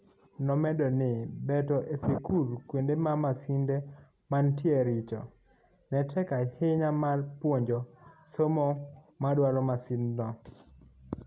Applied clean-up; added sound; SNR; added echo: none; none; none; none.